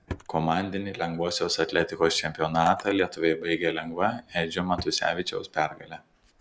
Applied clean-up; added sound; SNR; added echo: none; Drawer open or close; 19 dB; none.